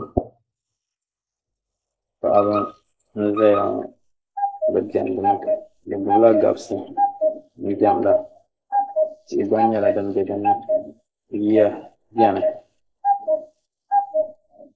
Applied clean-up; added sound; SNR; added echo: neural mask model Resemble Enhance denoiser.